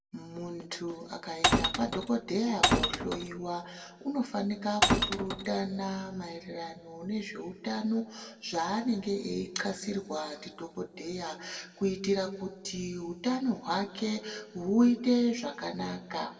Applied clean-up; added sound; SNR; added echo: none; Glass; -3 dB; reverberation time 1.4 s.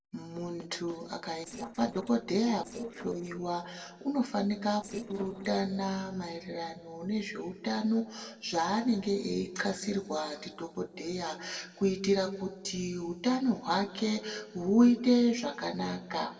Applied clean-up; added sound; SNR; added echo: neural separator model SepFormer DNS4.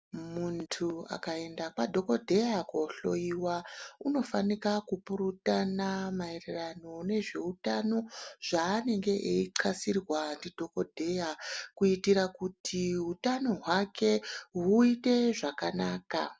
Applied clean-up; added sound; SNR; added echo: none; none; none; none.